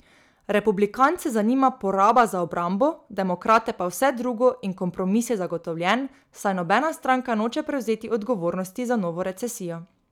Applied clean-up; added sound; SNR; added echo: none; none; none; none.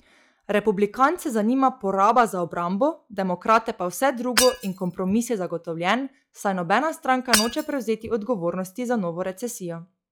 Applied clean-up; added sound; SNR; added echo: classical method log-MMSE.